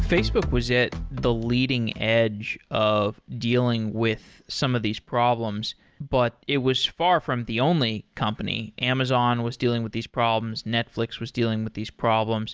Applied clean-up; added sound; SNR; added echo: none; none; none; none.